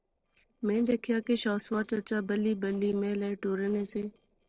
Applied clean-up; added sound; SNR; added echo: neural separator model SepFormer DNS4.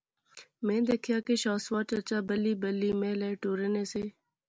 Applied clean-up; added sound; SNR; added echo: none; none; none; none.